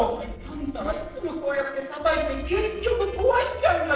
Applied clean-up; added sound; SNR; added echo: neural separator model SepFormer DNS4.